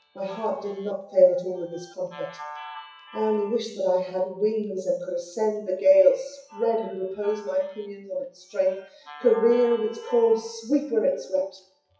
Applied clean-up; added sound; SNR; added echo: classical method WPE with log-MMSE.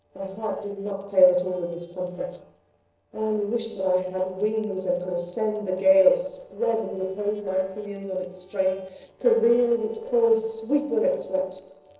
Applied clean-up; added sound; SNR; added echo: neural separator model SepFormer DNS4.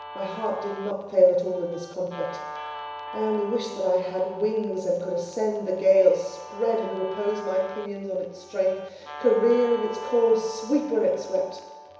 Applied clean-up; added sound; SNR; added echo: none; Guitar; 15 dB; reverberation time 1.0 s.